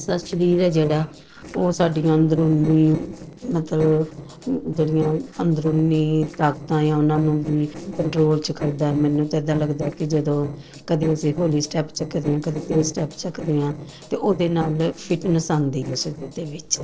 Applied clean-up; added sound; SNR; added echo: neural separator model SepFormer DNS4.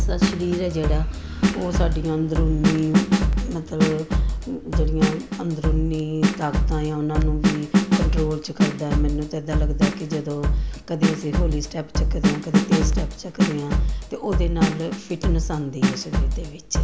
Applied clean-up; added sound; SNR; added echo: none; Drum kit; -5 dB; none.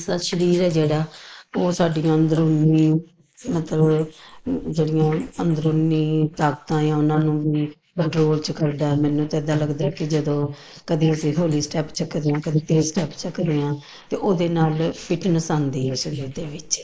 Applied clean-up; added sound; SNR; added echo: neural mask model Resemble Enhance denoiser.